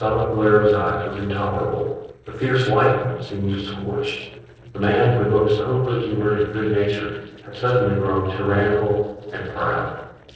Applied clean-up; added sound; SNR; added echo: neural separator model SepFormer DNS4.